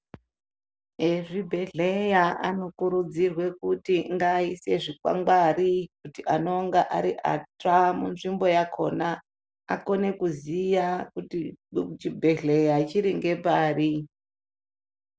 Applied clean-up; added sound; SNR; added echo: none; none; none; none.